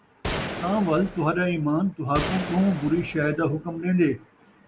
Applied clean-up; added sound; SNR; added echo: none; Gunshot, gunfire; 9 dB; none.